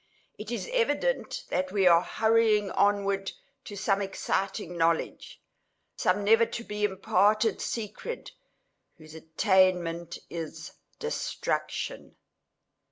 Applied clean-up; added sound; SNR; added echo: none; none; none; none.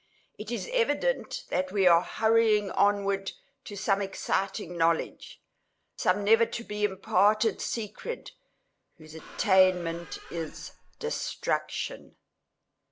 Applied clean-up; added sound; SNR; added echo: none; Squeak; 18 dB; none.